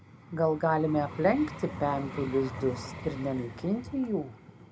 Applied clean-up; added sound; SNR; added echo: none; Vehicle; 12 dB; none.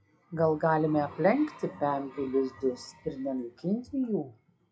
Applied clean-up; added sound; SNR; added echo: classical method log-MMSE.